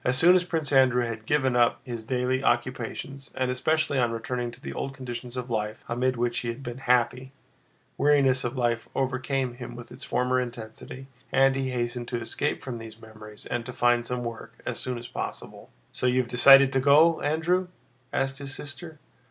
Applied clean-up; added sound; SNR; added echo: none; none; none; none.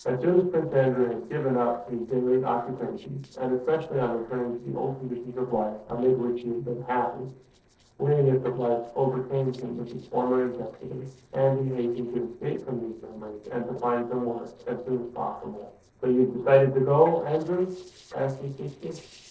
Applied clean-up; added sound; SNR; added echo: neural separator model SepFormer DNS4.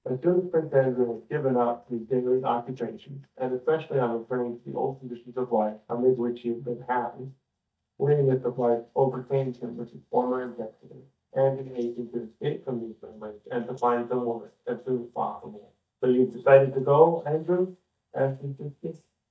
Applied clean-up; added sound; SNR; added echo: neural mask model DeepFilterNet 3.